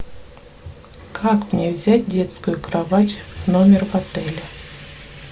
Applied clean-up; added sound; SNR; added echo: none; none; none; none.